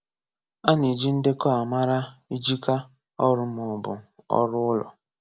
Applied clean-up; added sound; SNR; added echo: none; none; none; none.